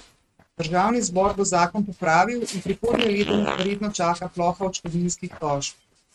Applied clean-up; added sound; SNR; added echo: neural mask model RNNoise.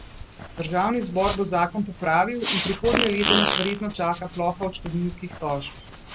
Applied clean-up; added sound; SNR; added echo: none; Fart; 2 dB; none.